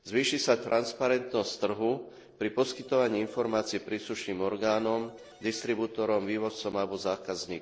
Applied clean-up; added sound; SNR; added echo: neural separator model SepFormer DNS4.